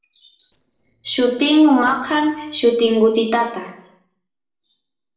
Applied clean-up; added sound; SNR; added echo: neural separator model SepFormer DNS4.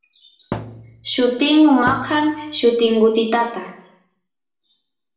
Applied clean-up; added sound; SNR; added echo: none; Thump, thud; 14 dB; reverberation time 0.7 s.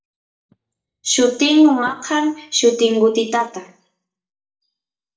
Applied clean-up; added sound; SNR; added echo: neural mask model DeepFilterNet 3.